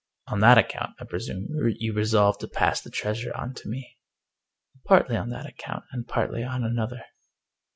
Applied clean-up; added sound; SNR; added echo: none; none; none; none.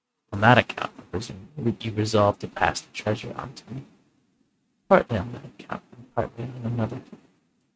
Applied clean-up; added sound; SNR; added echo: neural mask model RNNoise.